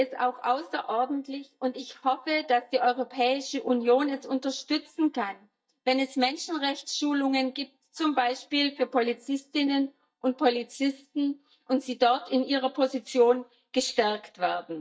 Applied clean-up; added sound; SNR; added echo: neural mask model DeepFilterNet 3.